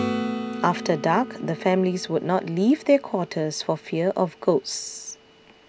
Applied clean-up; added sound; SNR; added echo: none; Acoustic guitar / Strum; 10 dB; none.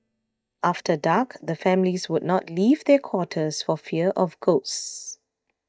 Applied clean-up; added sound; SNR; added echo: neural mask model DeepFilterNet 3.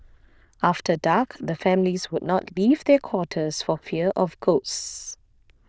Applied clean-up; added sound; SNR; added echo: neural diffusion model UNIVERSE++.